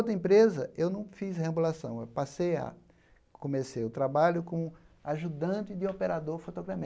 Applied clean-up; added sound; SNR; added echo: none; none; none; none.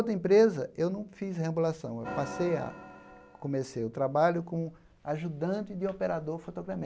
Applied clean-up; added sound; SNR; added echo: none; Organ; 13 dB; none.